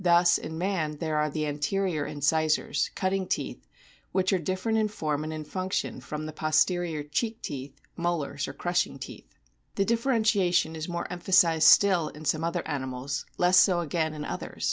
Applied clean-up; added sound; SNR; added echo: none; none; none; none.